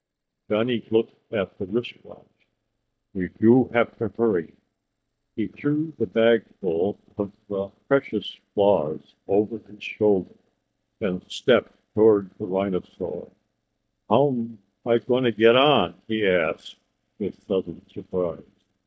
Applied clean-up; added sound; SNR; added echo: neural mask model DeepFilterNet 3.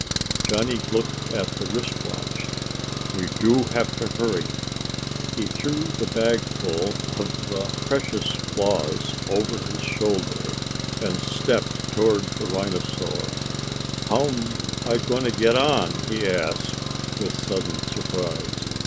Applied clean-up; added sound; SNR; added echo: none; Engine; 2 dB; none.